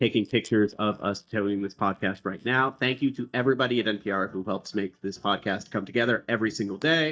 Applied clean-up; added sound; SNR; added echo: neural mask model DeepFilterNet 3.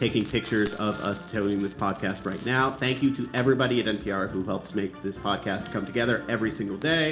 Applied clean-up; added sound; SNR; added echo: none; Frying (food); 19 dB; reverberation time 0.4 s.